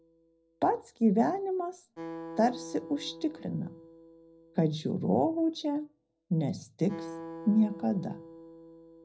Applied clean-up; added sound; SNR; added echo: none; Acoustic guitar; 16 dB; reverberation time 0.5 s.